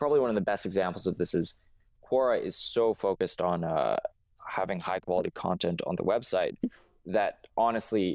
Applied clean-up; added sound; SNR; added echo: neural diffusion model UNIVERSE++.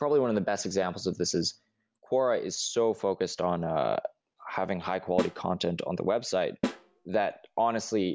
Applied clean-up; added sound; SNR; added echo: none; Snare drum; 9 dB; none.